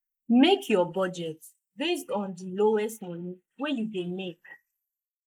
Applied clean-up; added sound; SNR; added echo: neural mask model Resemble Enhance denoiser.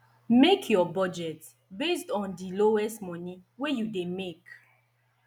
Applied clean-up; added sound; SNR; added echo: none; none; none; none.